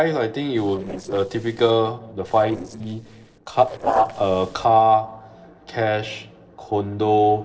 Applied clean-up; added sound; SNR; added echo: neural separator model SepFormer DNS4.